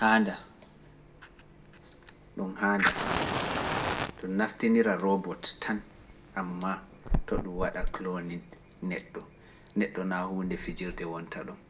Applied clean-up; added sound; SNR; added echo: none; Fire; 4 dB; reverberation time 0.4 s.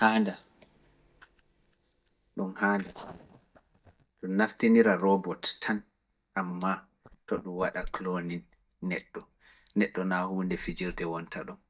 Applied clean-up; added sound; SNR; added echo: neural mask model DeepFilterNet 3.